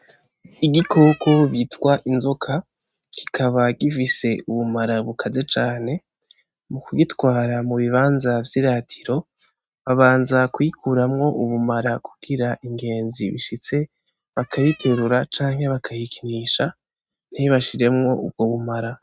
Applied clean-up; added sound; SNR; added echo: neural mask model RNNoise.